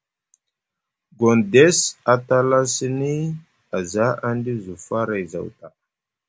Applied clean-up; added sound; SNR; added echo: none; none; none; none.